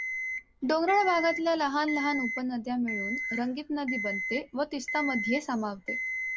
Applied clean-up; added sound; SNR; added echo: none; Alarm; 5 dB; none.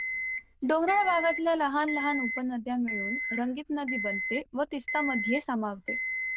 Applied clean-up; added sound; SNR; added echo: neural diffusion model UNIVERSE++.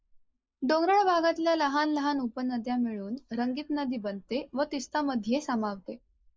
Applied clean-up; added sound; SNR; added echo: neural mask model Resemble Enhance denoiser.